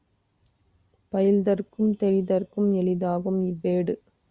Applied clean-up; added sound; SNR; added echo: none; none; none; none.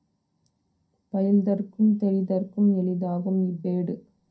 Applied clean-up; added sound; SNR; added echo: none; none; none; reverberation time 0.2 s.